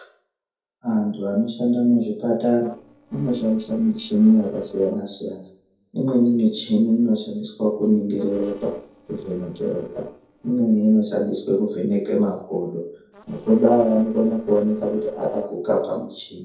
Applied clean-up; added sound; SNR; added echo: neural separator model SepFormer DNS4.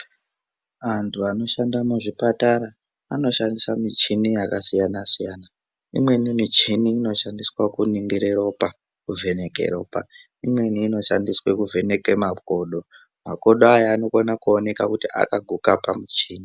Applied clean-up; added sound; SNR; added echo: none; none; none; none.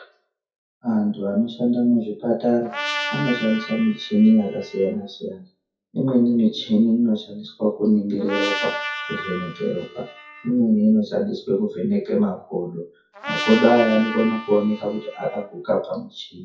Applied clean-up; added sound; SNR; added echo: classical method WPE with log-MMSE.